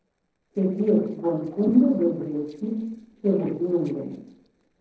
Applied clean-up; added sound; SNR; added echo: neural separator model SepFormer DNS4.